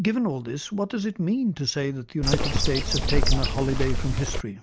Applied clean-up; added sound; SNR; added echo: none; Bird; -4 dB; none.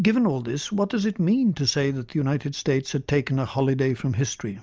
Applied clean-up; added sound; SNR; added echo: none; none; none; none.